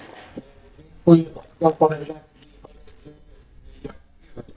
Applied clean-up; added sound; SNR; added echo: neural mask model DeepFilterNet 3.